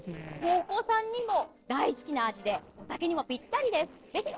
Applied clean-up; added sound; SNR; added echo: neural separator model SepFormer DNS4.